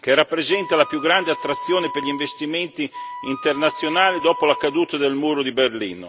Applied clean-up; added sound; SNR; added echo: none; Wind instrument, woodwind instrument; 12 dB; none.